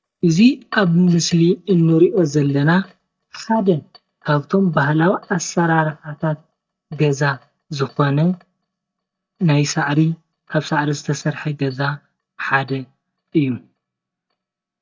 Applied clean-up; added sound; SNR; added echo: neural mask model DeepFilterNet 3.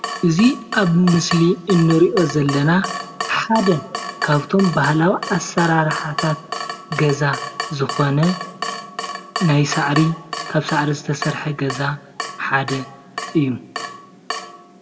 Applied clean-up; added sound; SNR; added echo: none; Drip / Water tap, faucet; 10 dB; reverberation time 1.0 s.